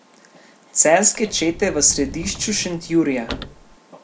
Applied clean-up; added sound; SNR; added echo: none; Sliding door / Slam / Wood; 14 dB; none.